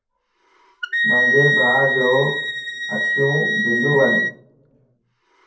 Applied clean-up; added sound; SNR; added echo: none; Wind instrument, woodwind instrument; -1 dB; reverberation time 0.6 s.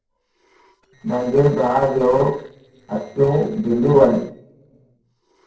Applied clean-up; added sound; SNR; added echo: neural separator model SepFormer DNS4.